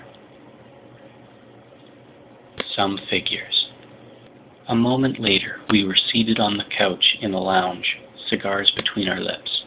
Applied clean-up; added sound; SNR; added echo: none; Telephone; 19 dB; none.